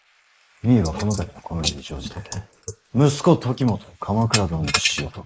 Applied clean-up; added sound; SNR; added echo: neural mask model Resemble Enhance denoiser.